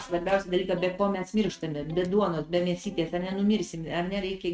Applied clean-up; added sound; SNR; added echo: neural mask model RNNoise.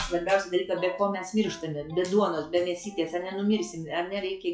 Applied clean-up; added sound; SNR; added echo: classical method log-MMSE.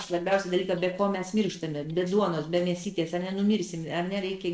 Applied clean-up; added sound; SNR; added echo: neural separator model SepFormer DNS4.